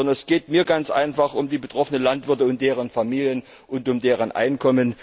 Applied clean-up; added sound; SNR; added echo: none; none; none; none.